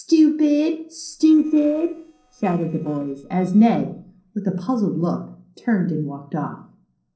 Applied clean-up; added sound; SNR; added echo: neural separator model SepFormer DNS4.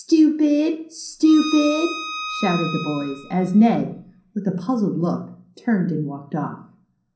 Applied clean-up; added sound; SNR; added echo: none; Bowed string instrument; 11 dB; reverberation time 0.6 s.